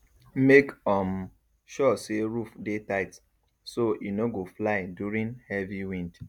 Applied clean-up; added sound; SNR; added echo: none; none; none; none.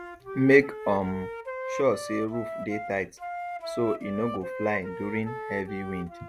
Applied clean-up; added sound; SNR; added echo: none; Wind instrument, woodwind instrument; 8 dB; none.